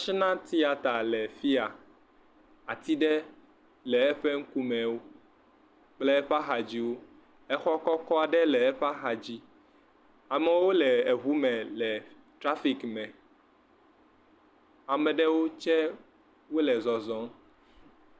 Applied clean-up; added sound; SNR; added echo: none; none; none; none.